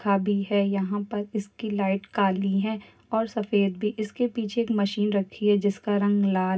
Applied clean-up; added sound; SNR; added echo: none; none; none; reverberation time 0.4 s.